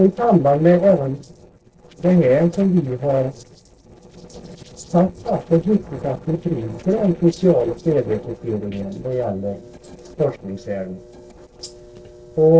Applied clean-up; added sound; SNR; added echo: neural separator model SepFormer DNS4.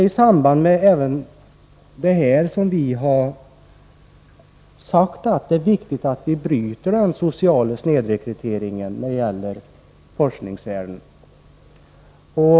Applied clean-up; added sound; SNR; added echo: none; none; none; none.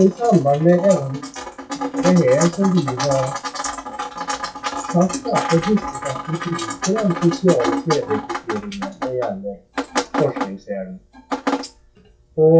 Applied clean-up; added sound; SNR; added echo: classical method WPE with log-MMSE.